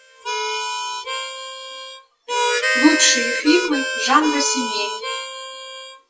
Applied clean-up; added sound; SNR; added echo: classical method WPE with log-MMSE.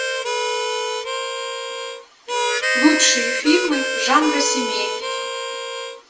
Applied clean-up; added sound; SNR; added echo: none; Harmonica; 0 dB; reverberation time 0.6 s.